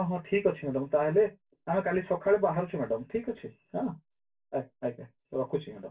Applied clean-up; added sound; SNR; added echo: none; none; none; reverberation time 0.2 s.